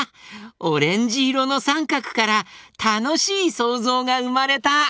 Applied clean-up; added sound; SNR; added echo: none; none; none; none.